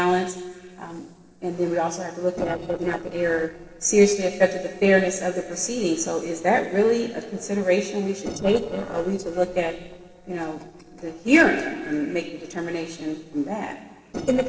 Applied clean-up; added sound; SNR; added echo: neural separator model SepFormer DNS4.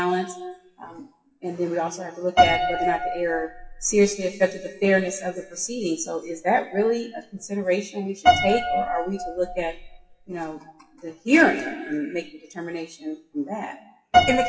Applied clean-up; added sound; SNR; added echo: classical method WPE with log-MMSE.